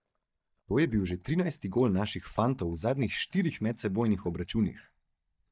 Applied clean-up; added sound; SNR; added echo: neural mask model DeepFilterNet 3.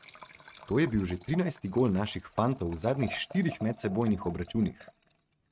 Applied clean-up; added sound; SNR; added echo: neural mask model RNNoise.